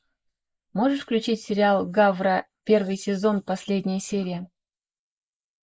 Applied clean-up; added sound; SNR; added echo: neural mask model Resemble Enhance denoiser.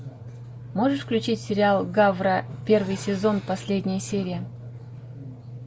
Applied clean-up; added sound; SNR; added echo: none; none; none; none.